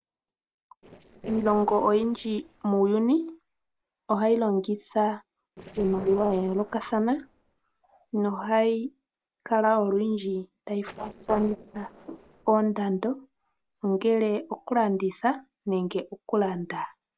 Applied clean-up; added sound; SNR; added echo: neural separator model SepFormer DNS4.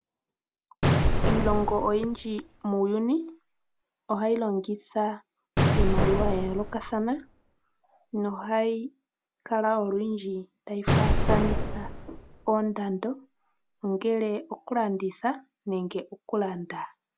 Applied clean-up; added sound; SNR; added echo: none; Explosion; -2 dB; none.